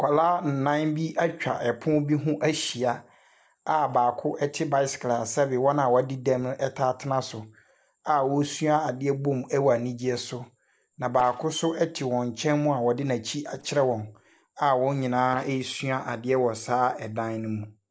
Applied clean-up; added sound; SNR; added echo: neural separator model SepFormer DNS4.